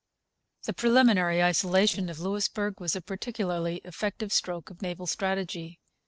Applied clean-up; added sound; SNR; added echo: neural separator model SepFormer DNS4.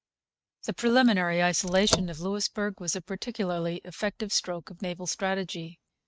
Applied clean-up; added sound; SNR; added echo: neural mask model RNNoise.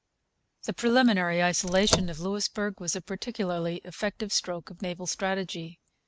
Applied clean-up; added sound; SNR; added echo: none; Car; 1 dB; none.